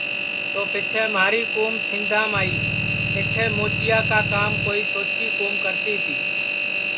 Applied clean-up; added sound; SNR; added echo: none; Engine / Truck / Car + Engine; -3 dB; none.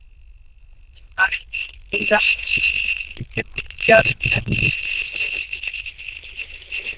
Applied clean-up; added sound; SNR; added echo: neural diffusion model UNIVERSE++.